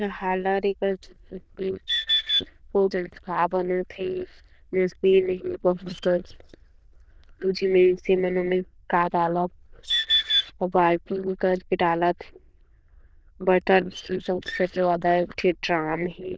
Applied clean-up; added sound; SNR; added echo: neural diffusion model UNIVERSE++.